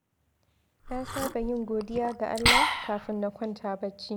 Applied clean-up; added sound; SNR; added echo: none; Liquid; -3 dB; none.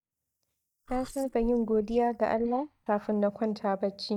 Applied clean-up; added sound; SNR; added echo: neural mask model DeepFilterNet 3.